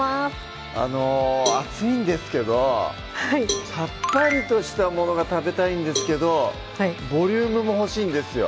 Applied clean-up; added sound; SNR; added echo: none; Cowbell; 13 dB; none.